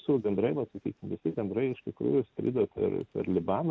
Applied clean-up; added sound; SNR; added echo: none; none; none; none.